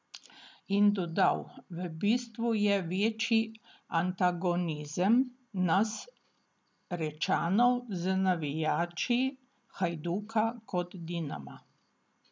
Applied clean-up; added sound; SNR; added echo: none; none; none; none.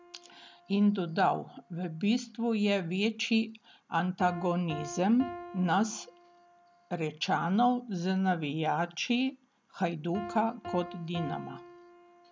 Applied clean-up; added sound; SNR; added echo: none; Piano; 16 dB; none.